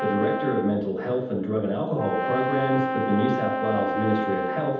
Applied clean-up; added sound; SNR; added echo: none; Brass instrument; 3 dB; reverberation time 0.8 s.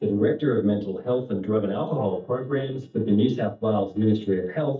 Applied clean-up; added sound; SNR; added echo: neural mask model DeepFilterNet 3.